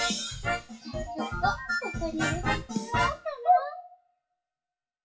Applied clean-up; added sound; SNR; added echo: classical method WPE with log-MMSE.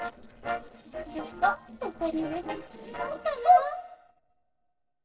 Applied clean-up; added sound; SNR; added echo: neural separator model SepFormer DNS4.